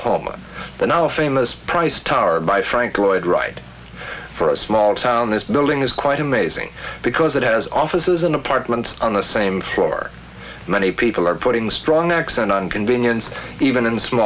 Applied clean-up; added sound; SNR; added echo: none; none; none; none.